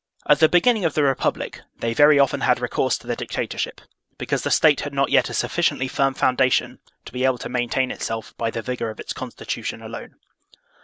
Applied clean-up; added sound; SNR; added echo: none; none; none; none.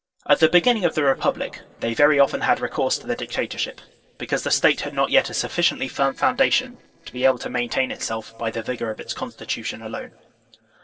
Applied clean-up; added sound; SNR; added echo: neural separator model SepFormer DNS4.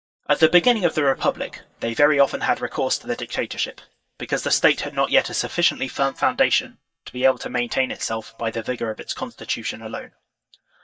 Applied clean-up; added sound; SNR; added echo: neural mask model DeepFilterNet 3.